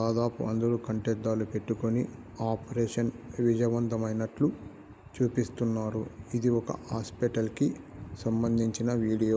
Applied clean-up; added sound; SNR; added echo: none; none; none; none.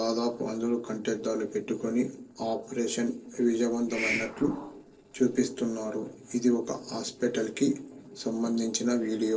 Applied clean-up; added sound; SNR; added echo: neural separator model SepFormer DNS4.